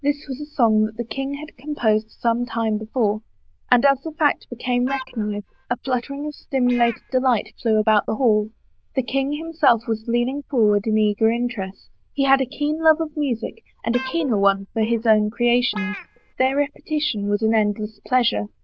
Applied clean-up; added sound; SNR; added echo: neural diffusion model UNIVERSE++.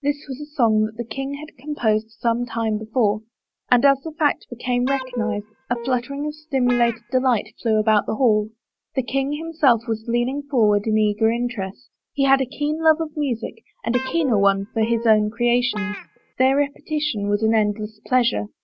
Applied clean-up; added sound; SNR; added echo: none; Guitar; 12 dB; none.